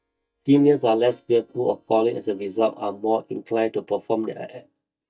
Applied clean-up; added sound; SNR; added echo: neural mask model DeepFilterNet 3.